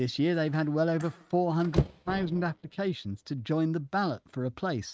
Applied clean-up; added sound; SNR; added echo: neural mask model RNNoise.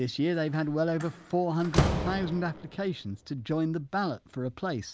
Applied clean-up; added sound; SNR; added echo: none; Slam; 5 dB; none.